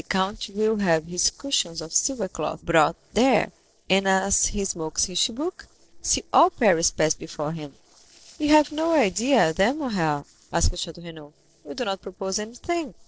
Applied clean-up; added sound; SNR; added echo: neural separator model SepFormer DNS4.